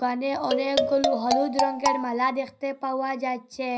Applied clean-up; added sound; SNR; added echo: none; Marimba, xylophone; -1 dB; reverberation time 0.4 s.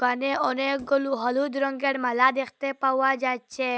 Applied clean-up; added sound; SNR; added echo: none; none; none; none.